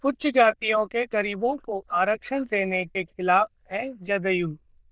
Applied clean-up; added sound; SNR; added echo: neural diffusion model UNIVERSE++.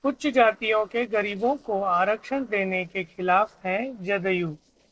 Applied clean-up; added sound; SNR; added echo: neural separator model SepFormer DNS4.